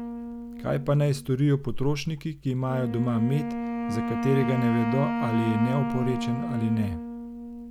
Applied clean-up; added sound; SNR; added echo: none; Wind instrument, woodwind instrument; 4 dB; none.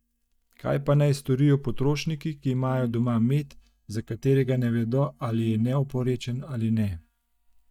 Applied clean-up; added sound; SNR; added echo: neural mask model DeepFilterNet 3.